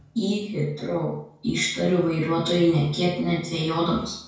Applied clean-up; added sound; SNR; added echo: none; none; none; reverberation time 0.5 s.